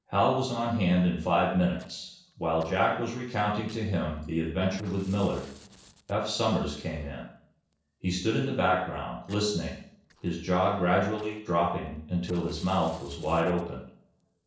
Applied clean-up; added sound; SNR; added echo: neural separator model SepFormer DNS4.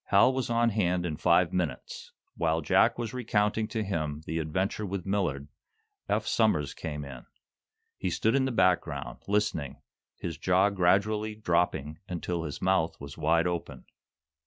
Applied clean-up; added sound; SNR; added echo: none; none; none; none.